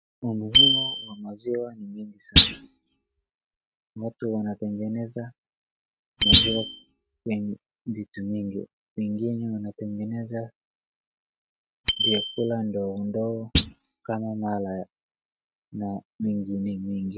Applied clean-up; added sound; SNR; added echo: neural mask model RNNoise.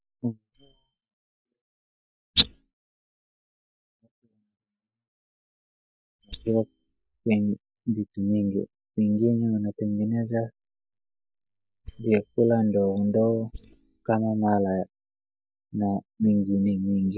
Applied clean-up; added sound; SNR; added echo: neural mask model DeepFilterNet 3.